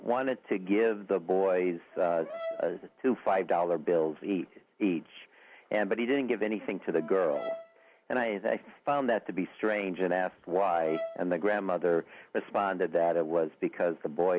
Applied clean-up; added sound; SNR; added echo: none; Brass instrument; 13 dB; none.